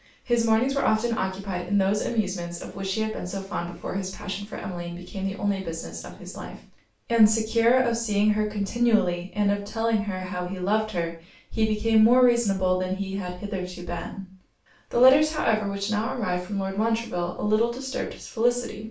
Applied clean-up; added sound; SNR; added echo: none; none; none; reverberation time 0.3 s.